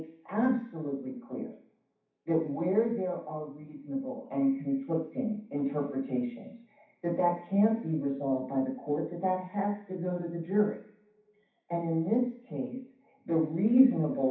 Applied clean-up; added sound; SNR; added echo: none; none; none; reverberation time 0.7 s.